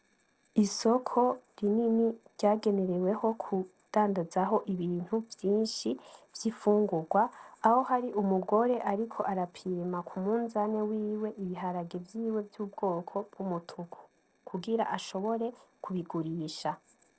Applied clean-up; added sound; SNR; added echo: neural separator model SepFormer DNS4.